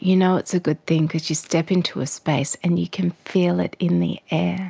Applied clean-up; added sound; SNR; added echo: none; none; none; none.